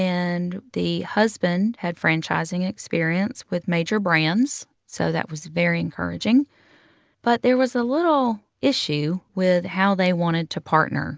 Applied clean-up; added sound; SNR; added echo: none; none; none; none.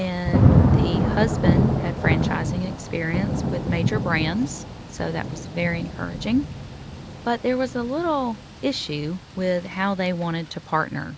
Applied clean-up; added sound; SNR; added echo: none; Thunder / Rain; -2 dB; none.